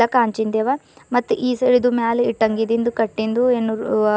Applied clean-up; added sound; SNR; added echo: none; none; none; none.